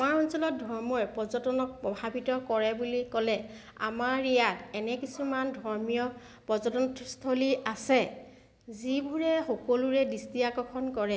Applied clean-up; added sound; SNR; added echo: none; none; none; none.